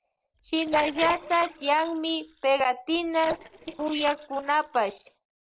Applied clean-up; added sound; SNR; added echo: neural separator model SepFormer DNS4.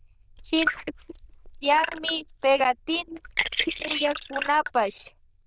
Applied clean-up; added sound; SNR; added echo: neural diffusion model UNIVERSE++.